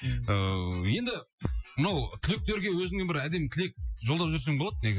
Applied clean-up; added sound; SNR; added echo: classical method Wiener filter.